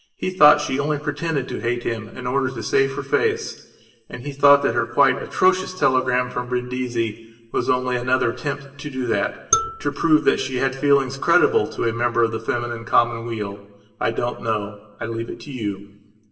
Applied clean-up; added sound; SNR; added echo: none; Marimba, xylophone; 8 dB; reverberation time 0.9 s.